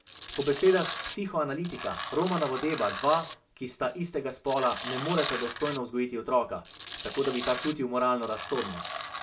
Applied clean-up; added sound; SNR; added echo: none; Tools; 3 dB; reverberation time 0.2 s.